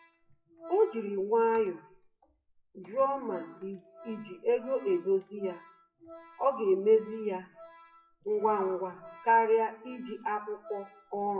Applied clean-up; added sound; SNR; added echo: classical method WPE with log-MMSE.